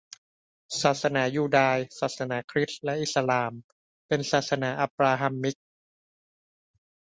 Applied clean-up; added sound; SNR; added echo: none; none; none; none.